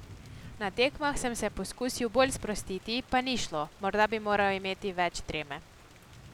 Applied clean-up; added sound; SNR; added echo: none; Thunder / Rain; 19 dB; none.